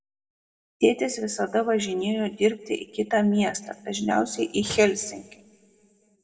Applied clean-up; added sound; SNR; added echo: none; Slam; 17 dB; reverberation time 0.6 s.